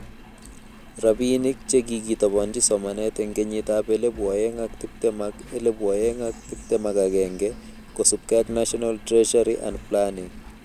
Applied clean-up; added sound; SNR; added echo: none; Engine; 17 dB; none.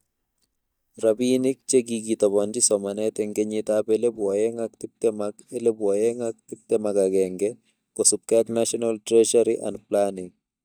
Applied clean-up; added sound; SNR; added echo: neural mask model DeepFilterNet 3.